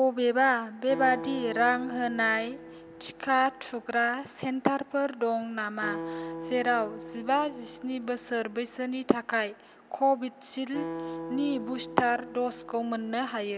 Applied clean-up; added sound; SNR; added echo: none; Acoustic guitar; 12 dB; none.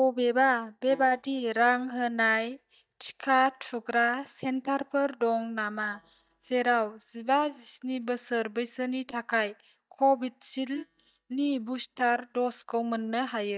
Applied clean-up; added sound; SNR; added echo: neural mask model DeepFilterNet 3.